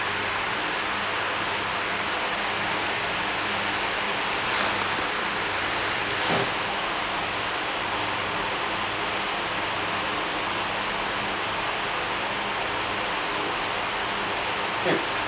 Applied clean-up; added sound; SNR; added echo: none; none; none; none.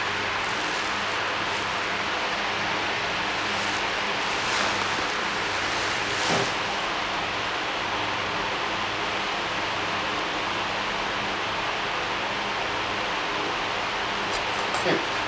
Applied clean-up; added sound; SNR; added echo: none; Cutlery, silverware; 10 dB; none.